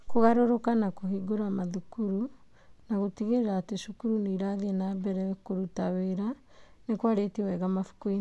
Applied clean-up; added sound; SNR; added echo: none; none; none; none.